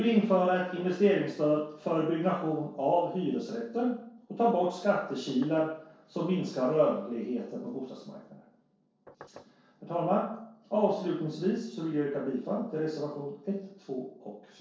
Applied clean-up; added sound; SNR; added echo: neural separator model SepFormer DNS4.